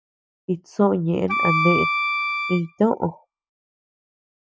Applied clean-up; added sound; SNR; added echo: classical method spectral subtraction.